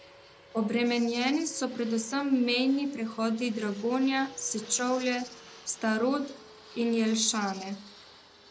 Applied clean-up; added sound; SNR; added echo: none; Fixed-wing aircraft, airplane + Rattle (instrument); 19 dB; none.